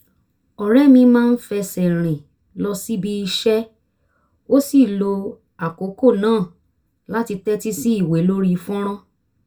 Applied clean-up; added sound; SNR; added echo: none; none; none; reverberation time 0.2 s.